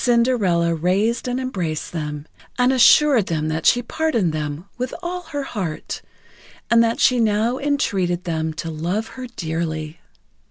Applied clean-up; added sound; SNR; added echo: none; none; none; none.